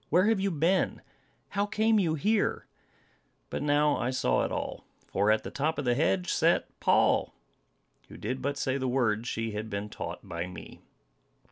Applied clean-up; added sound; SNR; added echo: none; none; none; none.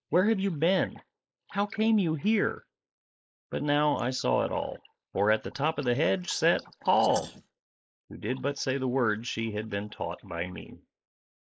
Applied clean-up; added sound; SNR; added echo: neural mask model Resemble Enhance denoiser.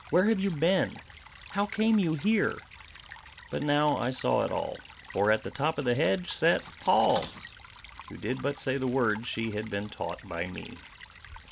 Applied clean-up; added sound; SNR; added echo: none; Cutlery, silverware + Stream / Trickle, dribble; 16 dB; none.